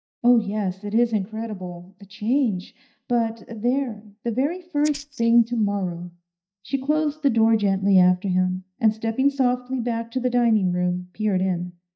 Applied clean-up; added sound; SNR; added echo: neural mask model DeepFilterNet 3.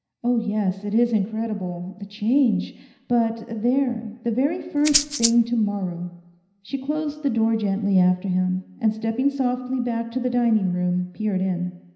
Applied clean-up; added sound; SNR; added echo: none; Rattle (instrument); 1 dB; reverberation time 0.9 s.